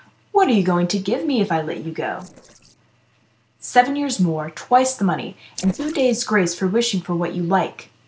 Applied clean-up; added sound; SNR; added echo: neural separator model SepFormer DNS4.